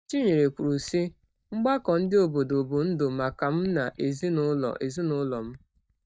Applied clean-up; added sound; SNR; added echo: neural mask model DeepFilterNet 3.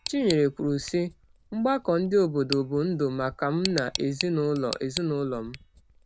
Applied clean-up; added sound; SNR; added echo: none; Tick; 13 dB; none.